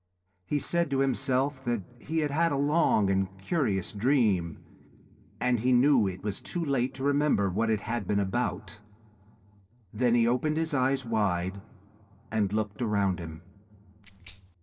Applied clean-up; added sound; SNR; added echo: neural separator model SepFormer DNS4.